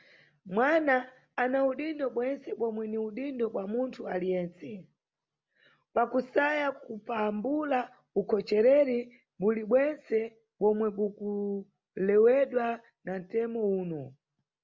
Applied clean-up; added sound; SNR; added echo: none; none; none; none.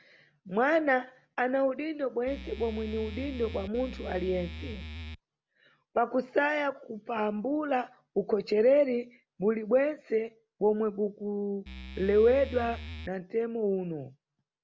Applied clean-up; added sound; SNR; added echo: none; Musical instrument; 11 dB; none.